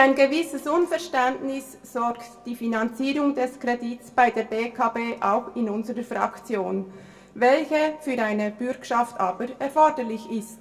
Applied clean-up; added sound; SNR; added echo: none; none; none; reverberation time 0.2 s.